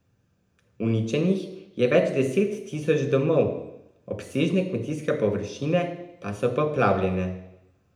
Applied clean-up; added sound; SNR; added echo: none; none; none; reverberation time 0.7 s.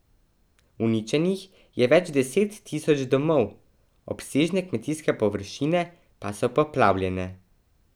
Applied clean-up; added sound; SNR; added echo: none; none; none; none.